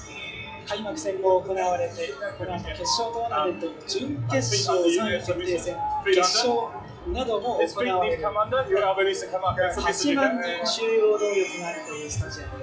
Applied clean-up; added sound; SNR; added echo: classical method WPE with log-MMSE.